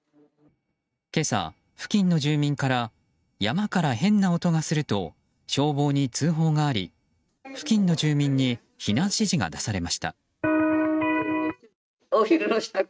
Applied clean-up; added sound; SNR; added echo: neural mask model RNNoise.